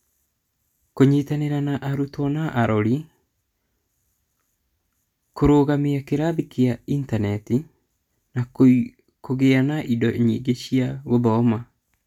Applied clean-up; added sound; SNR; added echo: none; none; none; none.